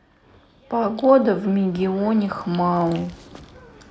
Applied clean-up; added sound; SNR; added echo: none; none; none; none.